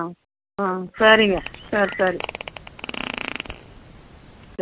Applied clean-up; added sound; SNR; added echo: none; Fart; 11 dB; none.